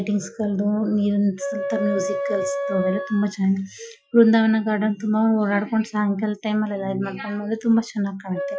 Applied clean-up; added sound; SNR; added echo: classical method Wiener filter.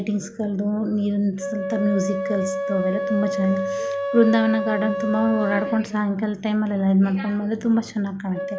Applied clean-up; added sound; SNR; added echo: none; Wind instrument, woodwind instrument; 6 dB; none.